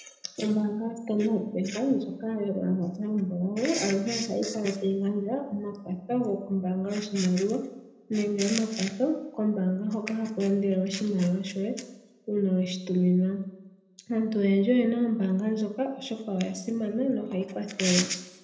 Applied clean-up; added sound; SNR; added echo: none; none; none; reverberation time 0.6 s.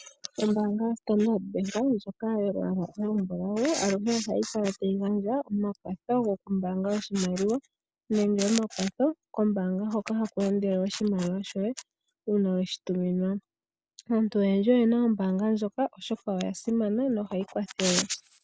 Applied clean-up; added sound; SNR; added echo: none; none; none; none.